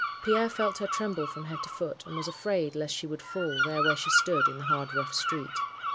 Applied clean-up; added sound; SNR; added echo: none; Bird vocalization, bird call, bird song; 0 dB; none.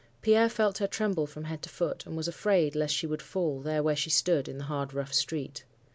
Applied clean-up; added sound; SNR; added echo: none; none; none; none.